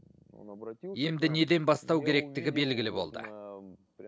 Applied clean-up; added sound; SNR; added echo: none; none; none; none.